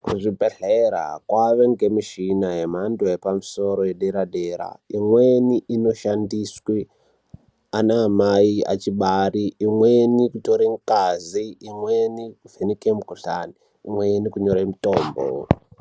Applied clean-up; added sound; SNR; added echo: none; none; none; none.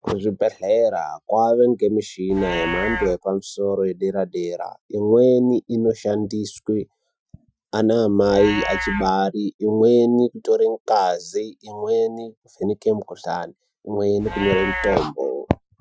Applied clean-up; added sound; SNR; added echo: classical method Wiener filter.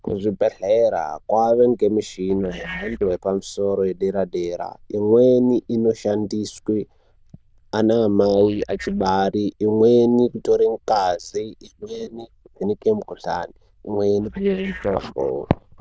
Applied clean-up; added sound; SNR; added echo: neural diffusion model UNIVERSE++.